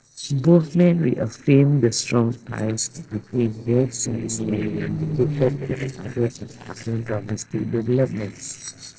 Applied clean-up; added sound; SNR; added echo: neural separator model SepFormer DNS4.